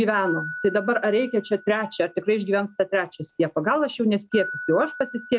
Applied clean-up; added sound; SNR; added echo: none; Glockenspiel; 14 dB; none.